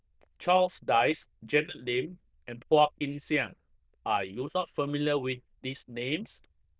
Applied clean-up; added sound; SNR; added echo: neural diffusion model UNIVERSE++.